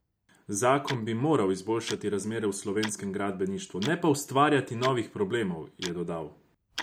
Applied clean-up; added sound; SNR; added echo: none; Tick-tock; 16 dB; none.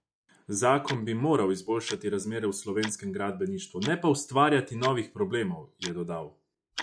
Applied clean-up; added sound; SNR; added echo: classical method log-MMSE.